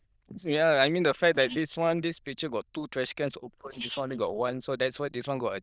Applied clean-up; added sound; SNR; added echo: neural diffusion model UNIVERSE++.